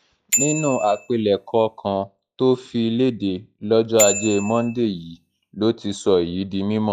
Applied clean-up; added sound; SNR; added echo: classical method log-MMSE.